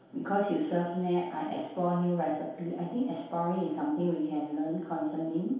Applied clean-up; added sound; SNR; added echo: none; none; none; reverberation time 0.8 s.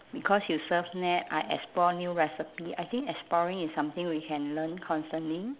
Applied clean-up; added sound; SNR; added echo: none; none; none; none.